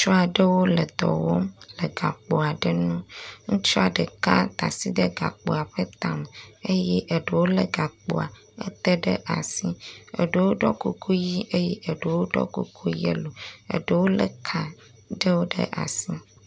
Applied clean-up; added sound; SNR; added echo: none; none; none; none.